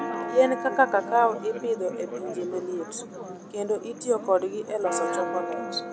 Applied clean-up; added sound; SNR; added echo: none; Church bell; 7 dB; none.